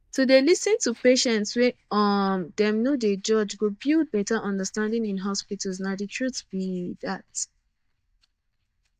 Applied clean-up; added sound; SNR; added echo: neural mask model DeepFilterNet 3.